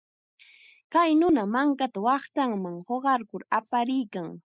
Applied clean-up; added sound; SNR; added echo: neural mask model Resemble Enhance denoiser.